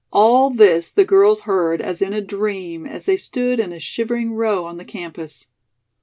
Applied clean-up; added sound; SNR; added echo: none; none; none; none.